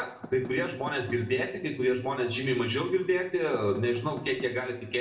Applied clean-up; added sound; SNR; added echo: none; Knock / Wood; 16 dB; reverberation time 0.6 s.